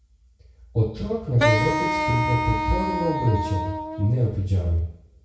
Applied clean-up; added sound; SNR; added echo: none; Wind instrument, woodwind instrument; 1 dB; reverberation time 0.6 s.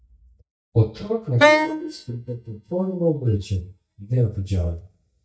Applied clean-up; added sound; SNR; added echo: neural mask model DeepFilterNet 3.